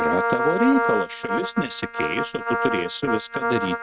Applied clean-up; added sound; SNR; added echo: neural mask model RNNoise.